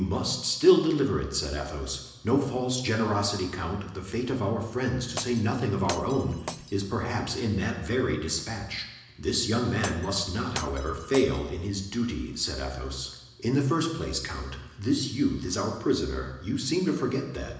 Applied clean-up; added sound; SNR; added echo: none; Glass; 14 dB; reverberation time 1.0 s.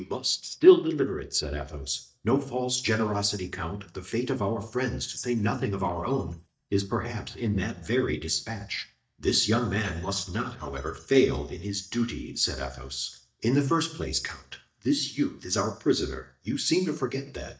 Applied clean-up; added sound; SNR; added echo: neural mask model DeepFilterNet 3.